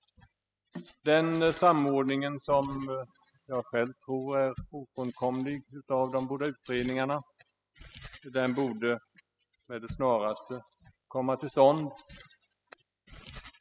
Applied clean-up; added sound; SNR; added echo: classical method spectral subtraction.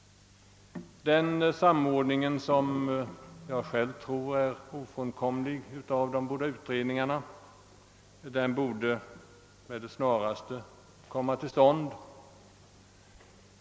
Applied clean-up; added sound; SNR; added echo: none; none; none; none.